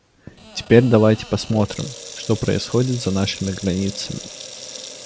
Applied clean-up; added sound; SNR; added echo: none; Sink (filling or washing) / Water tap, faucet; 16 dB; none.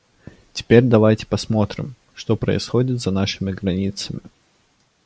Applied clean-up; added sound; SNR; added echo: none; none; none; none.